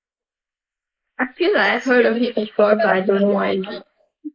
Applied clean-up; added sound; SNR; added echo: neural mask model Resemble Enhance denoiser.